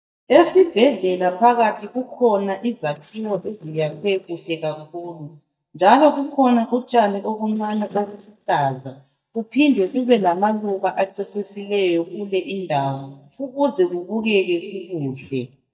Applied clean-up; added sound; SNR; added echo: neural mask model DeepFilterNet 3.